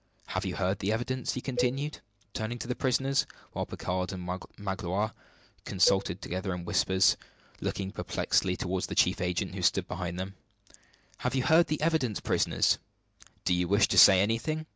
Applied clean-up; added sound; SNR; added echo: none; Cowbell; 10 dB; none.